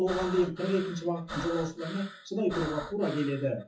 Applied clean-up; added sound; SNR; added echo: classical method WPE with log-MMSE.